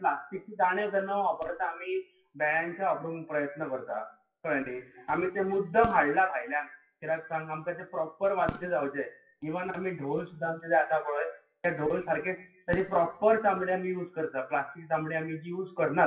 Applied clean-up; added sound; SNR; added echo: classical method WPE with log-MMSE.